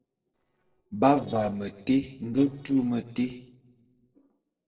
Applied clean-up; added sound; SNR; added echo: neural separator model SepFormer DNS4.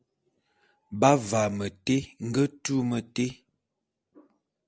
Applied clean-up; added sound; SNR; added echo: none; none; none; none.